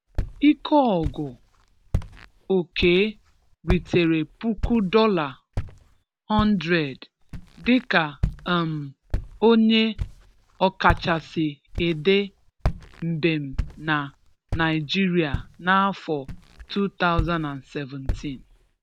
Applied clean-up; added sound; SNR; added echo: none; Walk, footsteps; 9 dB; none.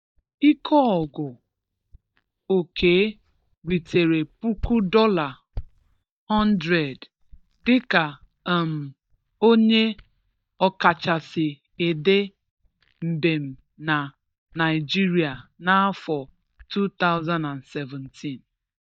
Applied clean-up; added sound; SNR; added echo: neural mask model DeepFilterNet 3.